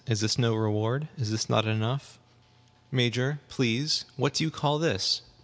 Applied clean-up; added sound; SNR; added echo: none; none; none; none.